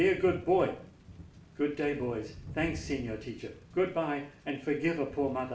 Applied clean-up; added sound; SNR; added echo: none; Thunder / Rain; 15 dB; reverberation time 0.5 s.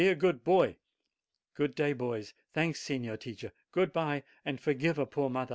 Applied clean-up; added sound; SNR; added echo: none; none; none; none.